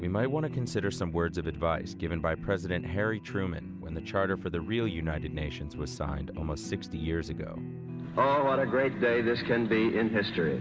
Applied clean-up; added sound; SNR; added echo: none; none; none; none.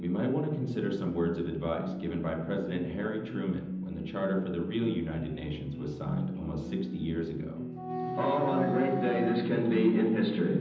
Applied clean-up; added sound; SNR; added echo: none; Wind instrument, woodwind instrument; 8 dB; reverberation time 0.9 s.